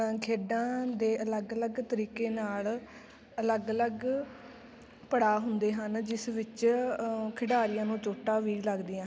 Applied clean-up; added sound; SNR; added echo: none; none; none; none.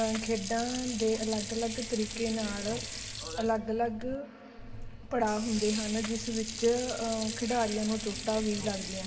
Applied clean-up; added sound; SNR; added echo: none; Sink (filling or washing) / Water; 7 dB; reverberation time 1.5 s.